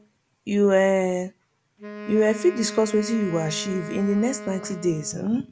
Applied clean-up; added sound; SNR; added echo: none; Wind instrument, woodwind instrument; 14 dB; none.